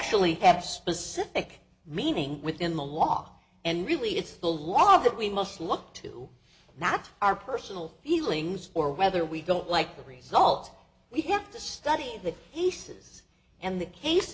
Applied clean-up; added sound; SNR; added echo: none; none; none; none.